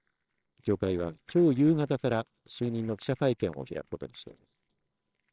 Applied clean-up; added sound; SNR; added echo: neural separator model SepFormer WHAMR!.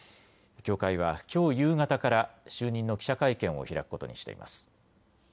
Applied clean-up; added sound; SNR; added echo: none; none; none; none.